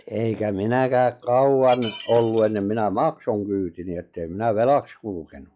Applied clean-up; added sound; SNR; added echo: classical method log-MMSE.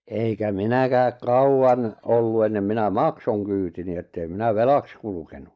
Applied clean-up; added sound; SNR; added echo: neural mask model DeepFilterNet 3.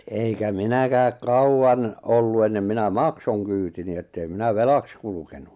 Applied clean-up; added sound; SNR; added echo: none; none; none; none.